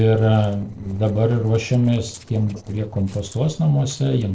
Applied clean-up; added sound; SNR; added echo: neural separator model SepFormer DNS4.